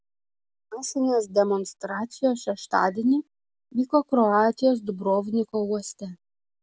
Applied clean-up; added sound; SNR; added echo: none; none; none; none.